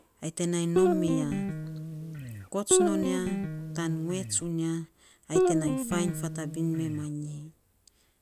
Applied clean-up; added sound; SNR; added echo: none; Guitar; -2 dB; none.